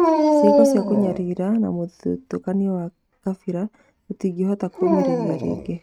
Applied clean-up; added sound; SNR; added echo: neural mask model RNNoise.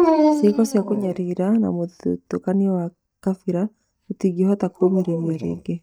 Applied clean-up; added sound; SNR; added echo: neural mask model DeepFilterNet 3.